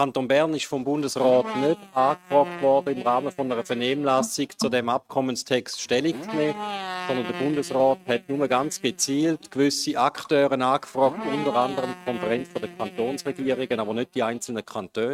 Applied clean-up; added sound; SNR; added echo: neural mask model RNNoise.